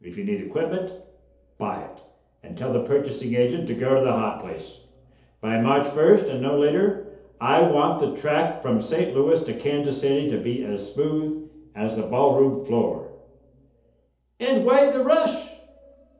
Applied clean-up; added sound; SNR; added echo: none; none; none; reverberation time 2.2 s.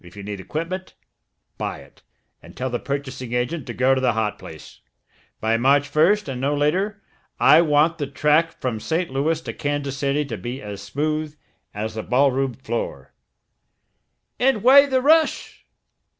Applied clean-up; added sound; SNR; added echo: none; none; none; none.